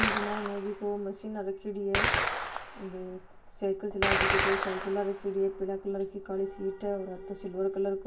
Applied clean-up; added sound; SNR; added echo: none; Gunshot, gunfire; 1 dB; reverberation time 0.2 s.